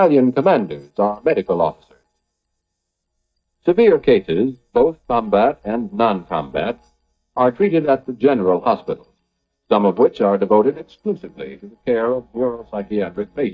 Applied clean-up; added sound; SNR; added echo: neural mask model DeepFilterNet 3.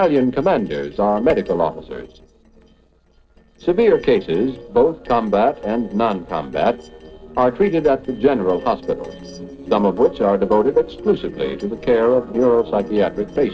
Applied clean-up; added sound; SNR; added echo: neural separator model SepFormer DNS4.